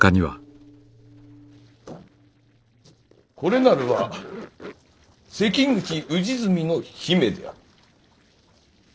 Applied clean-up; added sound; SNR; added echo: neural separator model SepFormer DNS4.